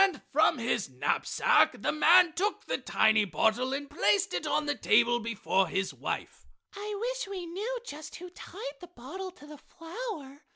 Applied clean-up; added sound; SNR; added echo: none; none; none; none.